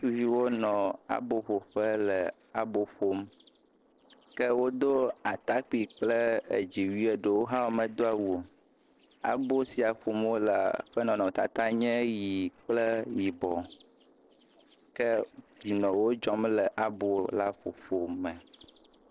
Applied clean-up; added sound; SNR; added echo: neural separator model SepFormer DNS4.